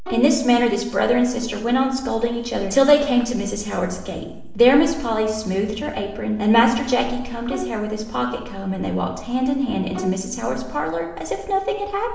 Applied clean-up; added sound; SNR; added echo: none; Bowed string instrument; 14 dB; reverberation time 0.9 s.